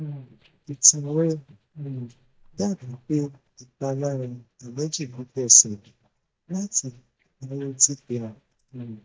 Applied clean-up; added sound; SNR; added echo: neural mask model DeepFilterNet 3.